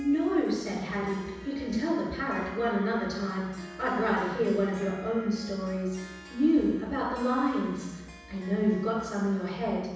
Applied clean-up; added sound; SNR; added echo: none; Harp; 20 dB; reverberation time 1.1 s.